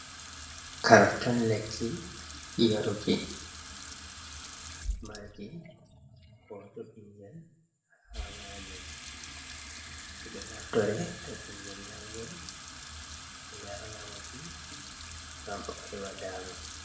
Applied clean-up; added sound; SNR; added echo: none; Sink (filling or washing) / Water tap, faucet; 10 dB; reverberation time 0.7 s.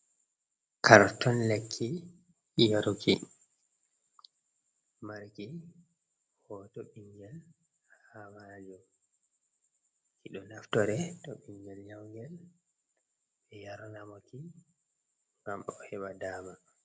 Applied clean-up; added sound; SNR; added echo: none; none; none; none.